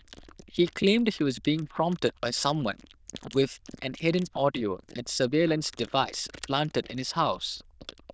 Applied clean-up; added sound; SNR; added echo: neural diffusion model UNIVERSE++.